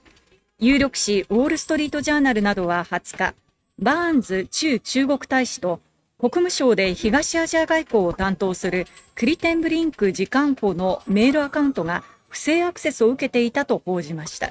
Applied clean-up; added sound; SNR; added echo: neural mask model RNNoise.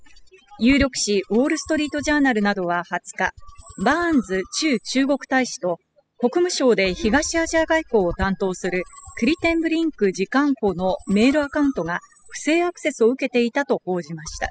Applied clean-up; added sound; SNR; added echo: classical method spectral subtraction.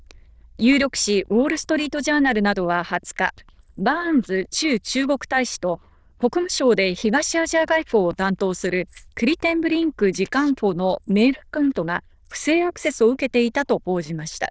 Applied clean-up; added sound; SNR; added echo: neural diffusion model UNIVERSE++.